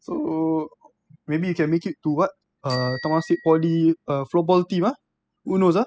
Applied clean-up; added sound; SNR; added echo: classical method spectral subtraction.